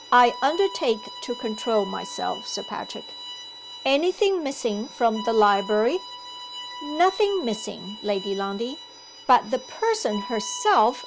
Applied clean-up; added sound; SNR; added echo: none; Bowed string instrument; 14 dB; none.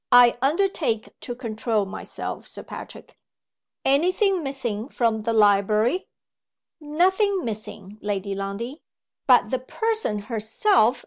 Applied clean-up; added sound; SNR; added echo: none; none; none; none.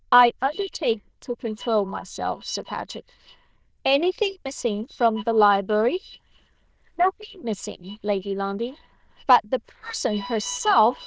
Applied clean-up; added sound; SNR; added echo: neural diffusion model UNIVERSE++.